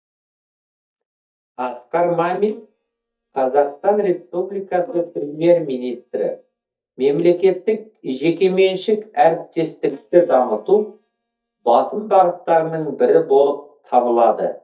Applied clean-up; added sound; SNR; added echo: neural mask model DeepFilterNet 3.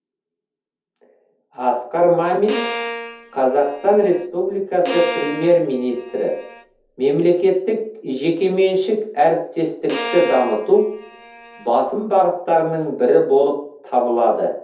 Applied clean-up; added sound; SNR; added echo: none; Bowed string instrument; 11 dB; reverberation time 0.5 s.